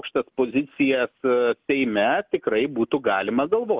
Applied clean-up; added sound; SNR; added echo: none; none; none; none.